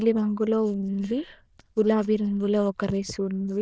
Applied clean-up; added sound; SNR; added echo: neural diffusion model UNIVERSE++.